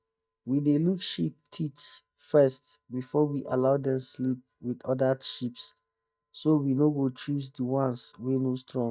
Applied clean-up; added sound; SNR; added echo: neural mask model DeepFilterNet 3.